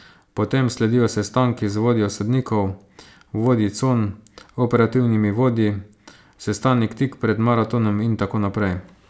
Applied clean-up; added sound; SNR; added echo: none; none; none; none.